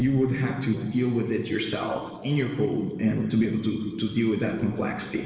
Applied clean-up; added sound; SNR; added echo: neural separator model SepFormer DNS4.